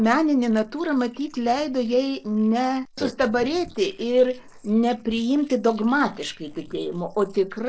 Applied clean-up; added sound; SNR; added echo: neural mask model Resemble Enhance denoiser.